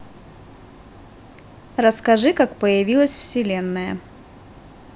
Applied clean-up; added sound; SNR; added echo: none; none; none; none.